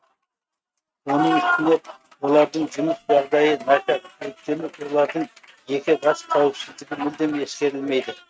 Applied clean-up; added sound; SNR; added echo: neural mask model RNNoise.